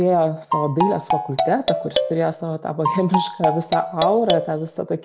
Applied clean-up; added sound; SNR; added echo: none; Marimba, xylophone; 2 dB; none.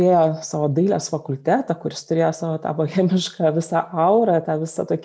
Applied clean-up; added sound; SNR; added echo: none; none; none; none.